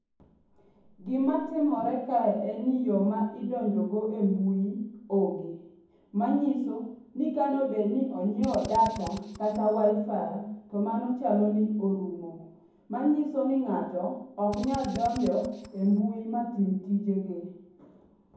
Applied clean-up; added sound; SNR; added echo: none; Drill; 15 dB; reverberation time 1.2 s.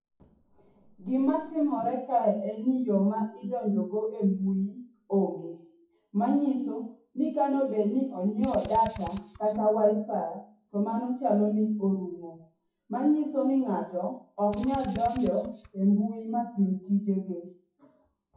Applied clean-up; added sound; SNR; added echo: classical method WPE with log-MMSE.